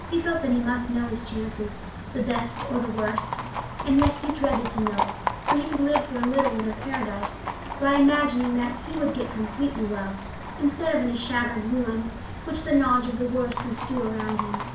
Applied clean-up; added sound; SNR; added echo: none; Livestock, farm animals, working animals; 6 dB; reverberation time 0.4 s.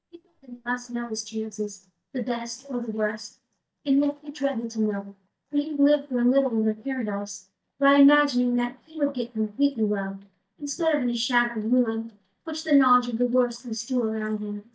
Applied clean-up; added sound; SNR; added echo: neural mask model DeepFilterNet 3.